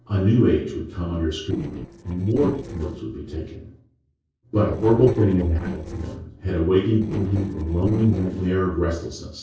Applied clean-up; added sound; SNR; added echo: neural separator model SepFormer DNS4.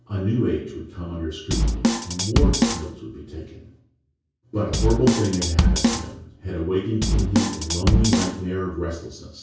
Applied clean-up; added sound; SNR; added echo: none; Drum kit; -4 dB; reverberation time 0.6 s.